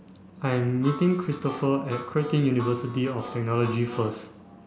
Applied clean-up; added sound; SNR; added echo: none; Harmonica; 15 dB; none.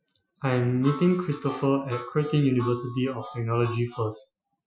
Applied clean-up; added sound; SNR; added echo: classical method Wiener filter.